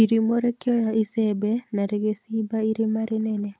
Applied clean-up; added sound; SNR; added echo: none; none; none; none.